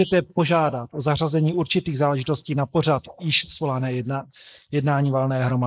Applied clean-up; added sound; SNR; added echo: neural mask model Resemble Enhance denoiser.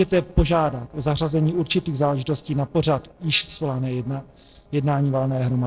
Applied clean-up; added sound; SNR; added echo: neural separator model SepFormer DNS4.